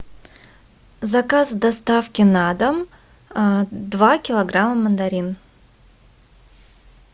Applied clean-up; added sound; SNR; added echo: none; none; none; none.